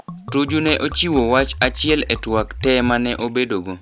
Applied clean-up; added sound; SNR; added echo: none; Liquid; 12 dB; none.